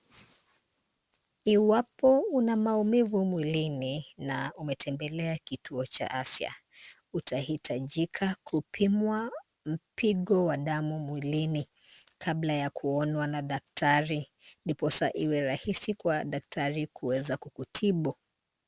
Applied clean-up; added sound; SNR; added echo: none; none; none; none.